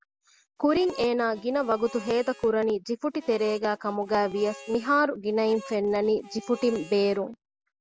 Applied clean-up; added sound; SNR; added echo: none; Harmonica; 20 dB; none.